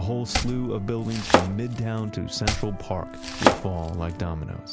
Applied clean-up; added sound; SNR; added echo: none; Domestic sounds, home sounds; -1 dB; none.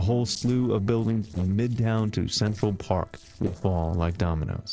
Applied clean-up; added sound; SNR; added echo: neural separator model SepFormer DNS4.